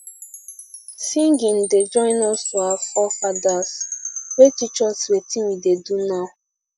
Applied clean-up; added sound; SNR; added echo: none; Wind chime; 12 dB; none.